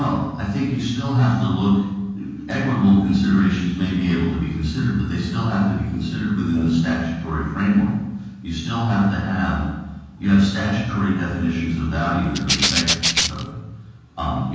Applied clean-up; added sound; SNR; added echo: none; Rattle (instrument); 1 dB; reverberation time 1.3 s.